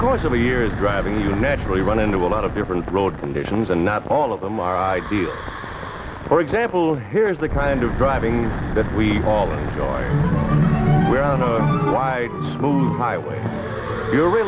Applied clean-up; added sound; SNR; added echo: none; Wind / Breathing; 8 dB; none.